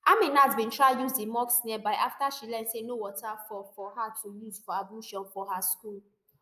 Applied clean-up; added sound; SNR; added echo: neural mask model Resemble Enhance denoiser.